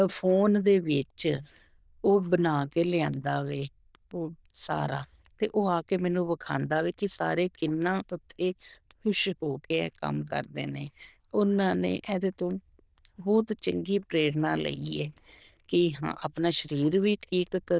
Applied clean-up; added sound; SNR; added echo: neural diffusion model UNIVERSE++.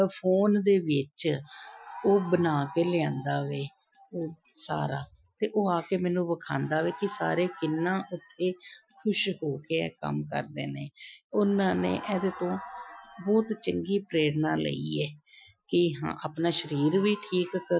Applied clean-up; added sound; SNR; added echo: classical method Wiener filter.